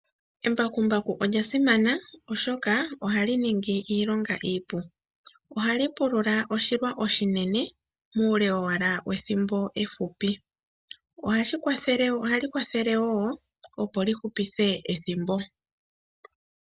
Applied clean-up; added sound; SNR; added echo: none; none; none; none.